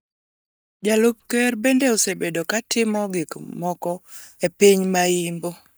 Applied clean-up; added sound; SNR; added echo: neural mask model DeepFilterNet 3.